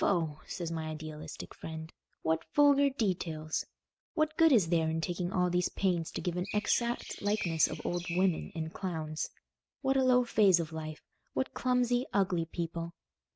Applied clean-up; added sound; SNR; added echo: neural mask model RNNoise.